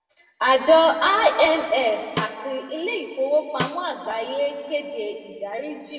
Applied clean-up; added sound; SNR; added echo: none; Snare drum; 11 dB; reverberation time 1.9 s.